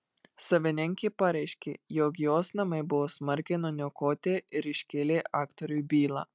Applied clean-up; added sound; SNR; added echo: none; none; none; none.